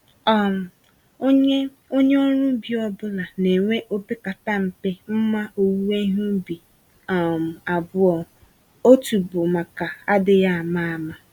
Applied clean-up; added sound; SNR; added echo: none; none; none; none.